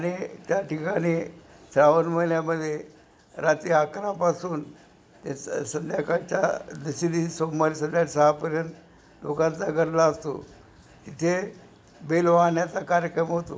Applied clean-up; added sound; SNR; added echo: none; none; none; none.